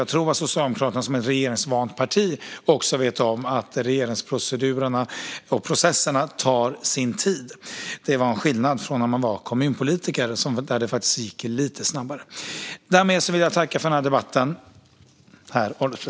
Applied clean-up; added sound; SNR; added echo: none; none; none; none.